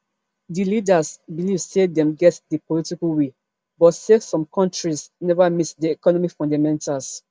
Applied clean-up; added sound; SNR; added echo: none; none; none; none.